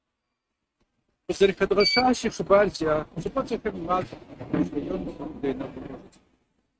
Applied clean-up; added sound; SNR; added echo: neural mask model RNNoise.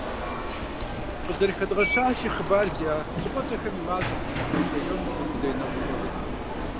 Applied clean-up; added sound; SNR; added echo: none; Alarm; -1 dB; none.